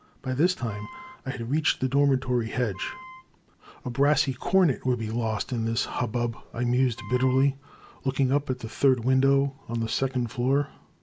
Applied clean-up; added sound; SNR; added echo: none; Wind instrument, woodwind instrument; 18 dB; none.